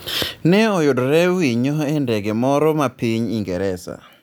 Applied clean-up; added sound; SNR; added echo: none; none; none; none.